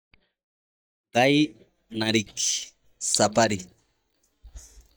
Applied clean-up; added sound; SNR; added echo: neural mask model DeepFilterNet 3.